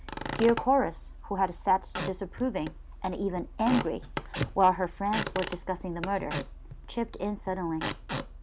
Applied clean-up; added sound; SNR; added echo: none; Squeak / Wood; 7 dB; none.